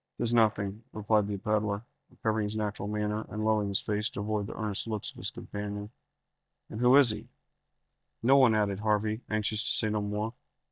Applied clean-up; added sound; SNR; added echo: neural mask model DeepFilterNet 3.